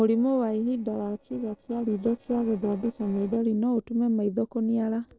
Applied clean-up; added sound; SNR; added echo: neural separator model SepFormer DNS4.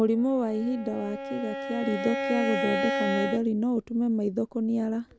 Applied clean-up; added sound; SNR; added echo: none; Bowed string instrument; 5 dB; none.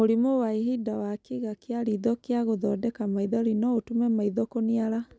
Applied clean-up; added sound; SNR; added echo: none; none; none; none.